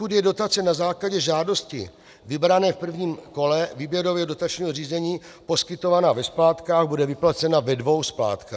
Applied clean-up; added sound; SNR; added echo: none; none; none; none.